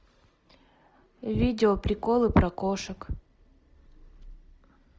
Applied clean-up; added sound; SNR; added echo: none; none; none; none.